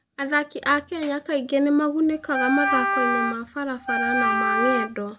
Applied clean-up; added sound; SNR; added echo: none; Wind instrument, woodwind instrument; 0 dB; none.